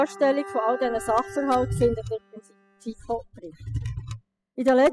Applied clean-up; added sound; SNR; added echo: classical method spectral subtraction.